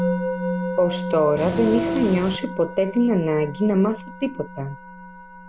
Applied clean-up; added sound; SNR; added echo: none; Musical instrument + Train; 6 dB; none.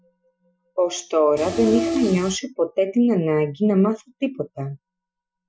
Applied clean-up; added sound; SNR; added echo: classical method Wiener filter.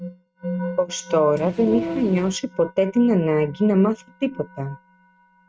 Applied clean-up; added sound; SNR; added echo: neural mask model RNNoise.